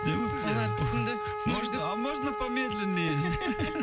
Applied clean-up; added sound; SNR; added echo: none; Wind instrument, woodwind instrument; 3 dB; none.